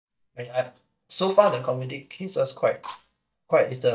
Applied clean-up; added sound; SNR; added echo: neural mask model DeepFilterNet 3.